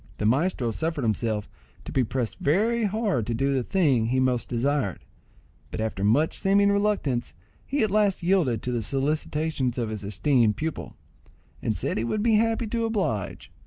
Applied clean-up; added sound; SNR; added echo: none; none; none; none.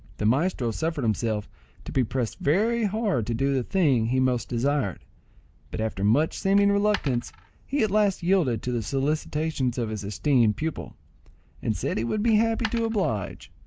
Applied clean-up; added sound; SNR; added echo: none; Coin (dropping); 15 dB; none.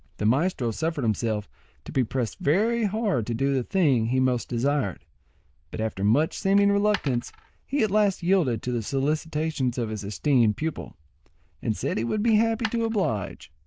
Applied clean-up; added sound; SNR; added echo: neural diffusion model UNIVERSE++.